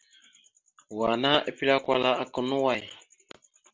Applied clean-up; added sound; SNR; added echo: none; none; none; none.